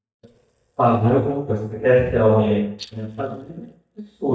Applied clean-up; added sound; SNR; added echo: neural mask model DeepFilterNet 3.